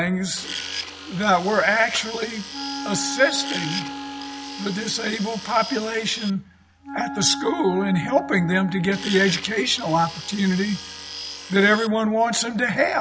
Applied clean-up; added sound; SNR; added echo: none; Wind instrument, woodwind instrument + Tools; 10 dB; none.